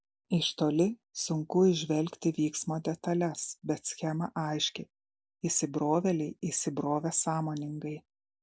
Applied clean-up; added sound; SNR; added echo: none; none; none; none.